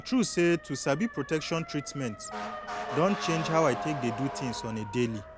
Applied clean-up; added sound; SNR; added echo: none; Motor vehicle (road) / Siren; 9 dB; none.